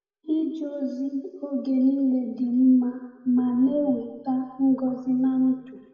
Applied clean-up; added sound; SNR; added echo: none; none; none; reverberation time 1.4 s.